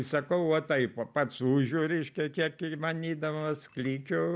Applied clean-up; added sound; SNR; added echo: none; none; none; none.